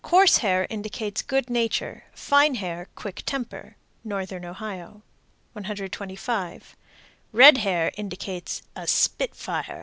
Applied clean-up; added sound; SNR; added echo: none; none; none; none.